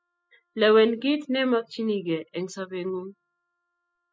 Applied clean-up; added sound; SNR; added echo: classical method spectral subtraction.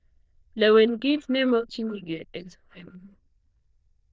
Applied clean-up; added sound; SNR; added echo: neural diffusion model UNIVERSE++.